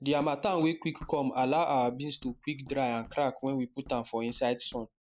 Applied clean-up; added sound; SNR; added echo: neural mask model Resemble Enhance denoiser.